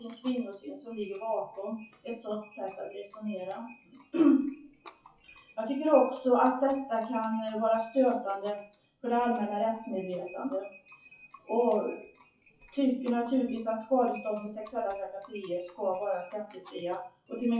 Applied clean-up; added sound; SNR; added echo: classical method WPE with log-MMSE.